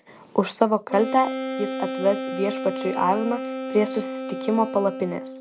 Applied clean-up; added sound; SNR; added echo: none; Wind instrument, woodwind instrument; 6 dB; none.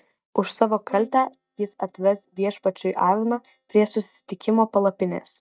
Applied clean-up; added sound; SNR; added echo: neural mask model DeepFilterNet 3.